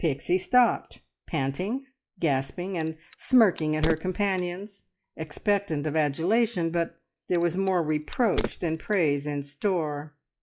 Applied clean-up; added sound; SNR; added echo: classical method log-MMSE.